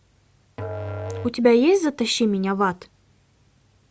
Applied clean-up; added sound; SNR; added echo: none; Musical instrument; 12 dB; none.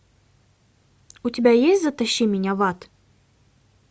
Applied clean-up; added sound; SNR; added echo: none; none; none; none.